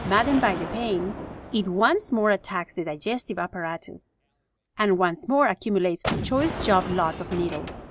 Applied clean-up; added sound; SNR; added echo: none; Gunshot, gunfire; 10 dB; none.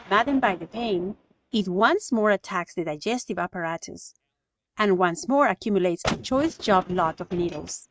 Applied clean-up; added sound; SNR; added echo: neural mask model RNNoise.